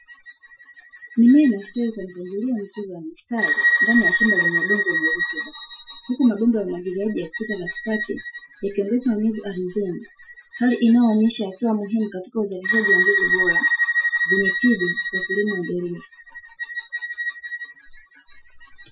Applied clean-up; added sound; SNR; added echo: classical method Wiener filter.